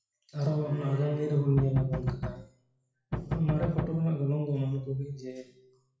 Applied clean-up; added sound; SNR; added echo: classical method WPE with log-MMSE.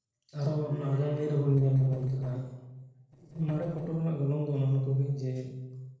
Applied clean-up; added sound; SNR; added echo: neural separator model SepFormer DNS4.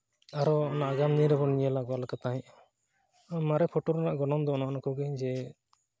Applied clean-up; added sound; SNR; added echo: none; none; none; none.